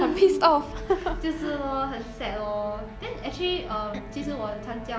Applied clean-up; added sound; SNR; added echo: none; Musical instrument; 17 dB; none.